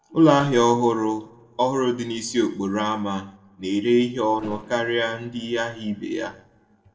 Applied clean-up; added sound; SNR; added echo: neural separator model SepFormer DNS4.